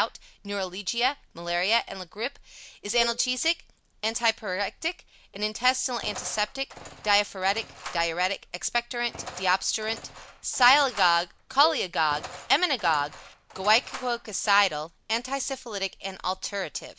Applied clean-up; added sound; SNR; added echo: none; Engine + Cowbell; 16 dB; none.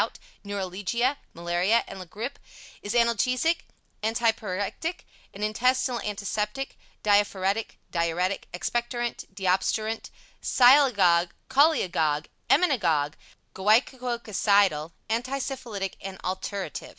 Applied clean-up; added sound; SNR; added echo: none; none; none; none.